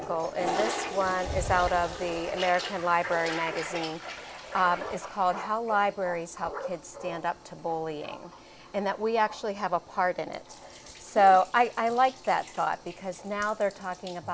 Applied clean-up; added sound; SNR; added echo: none; Toilet flush; 10 dB; none.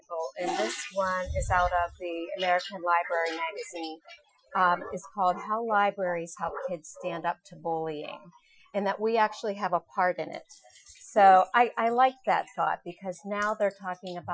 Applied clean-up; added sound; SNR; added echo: classical method Wiener filter.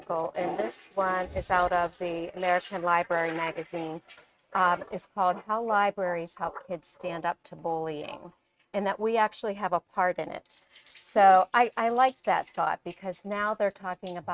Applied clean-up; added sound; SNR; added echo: neural mask model RNNoise.